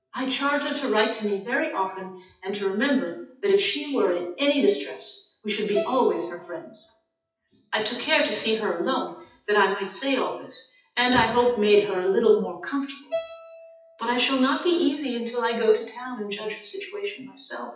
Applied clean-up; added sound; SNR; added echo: classical method WPE with log-MMSE.